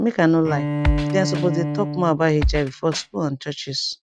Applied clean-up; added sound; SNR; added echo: neural mask model RNNoise.